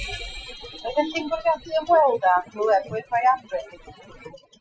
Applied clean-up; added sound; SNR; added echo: classical method Wiener filter.